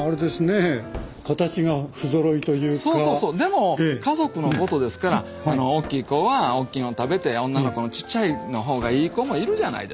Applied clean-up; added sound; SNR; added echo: none; Gunshot, gunfire + Wind instrument, woodwind instrument; 19 dB; none.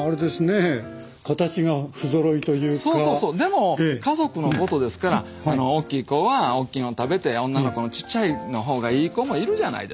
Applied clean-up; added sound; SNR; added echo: none; none; none; none.